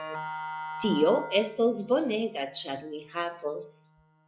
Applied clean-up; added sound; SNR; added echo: classical method log-MMSE.